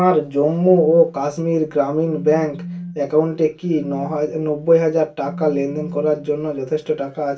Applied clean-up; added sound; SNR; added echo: none; Telephone; 15 dB; reverberation time 0.2 s.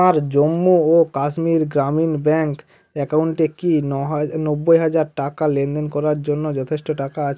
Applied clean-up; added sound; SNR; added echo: none; none; none; none.